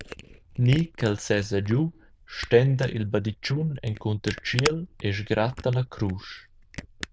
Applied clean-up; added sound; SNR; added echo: neural diffusion model UNIVERSE++.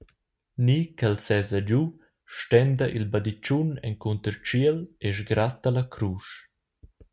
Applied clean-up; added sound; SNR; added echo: none; none; none; none.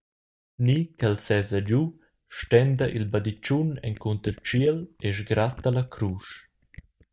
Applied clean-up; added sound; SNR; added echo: neural mask model DeepFilterNet 3.